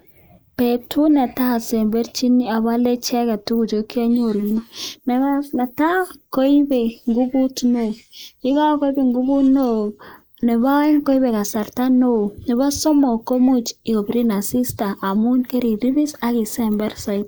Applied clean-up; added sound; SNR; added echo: neural mask model Resemble Enhance denoiser.